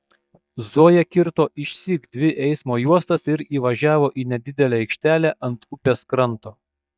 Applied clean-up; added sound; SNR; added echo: neural mask model DeepFilterNet 3.